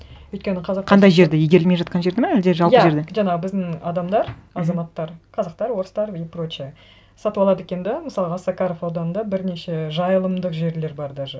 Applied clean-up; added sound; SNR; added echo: none; none; none; none.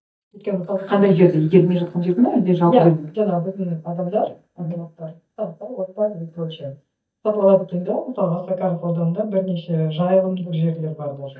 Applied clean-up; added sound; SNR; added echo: neural mask model DeepFilterNet 3.